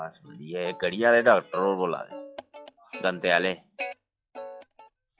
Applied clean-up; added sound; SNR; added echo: classical method log-MMSE.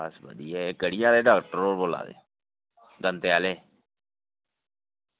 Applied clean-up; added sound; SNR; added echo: none; none; none; none.